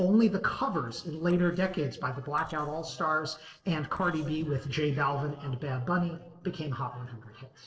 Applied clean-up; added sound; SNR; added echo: neural separator model SepFormer DNS4.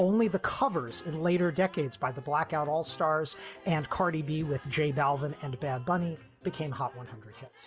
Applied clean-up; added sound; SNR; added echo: none; none; none; none.